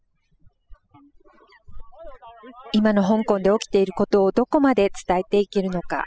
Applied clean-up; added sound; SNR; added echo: classical method spectral subtraction.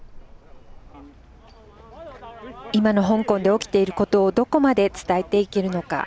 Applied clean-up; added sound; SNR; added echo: none; none; none; none.